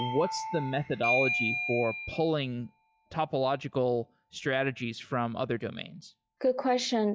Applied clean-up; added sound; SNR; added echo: classical method log-MMSE.